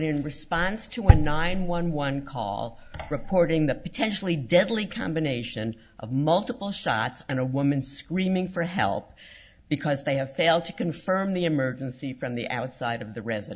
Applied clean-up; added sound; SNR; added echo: none; none; none; none.